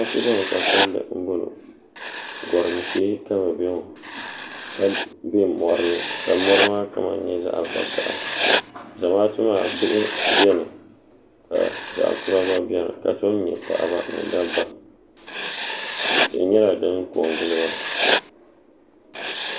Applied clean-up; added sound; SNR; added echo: none; Writing; 2 dB; none.